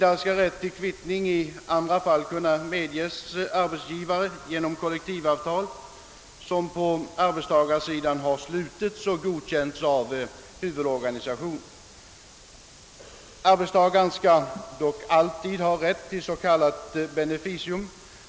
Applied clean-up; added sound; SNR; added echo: none; none; none; none.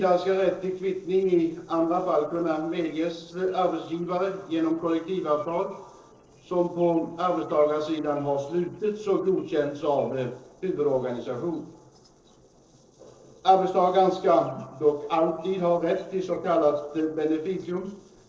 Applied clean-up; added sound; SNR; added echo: neural separator model SepFormer DNS4.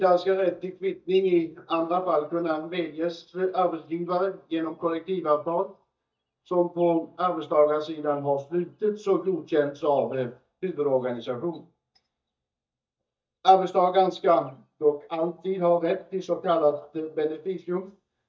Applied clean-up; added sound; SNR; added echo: neural mask model DeepFilterNet 3.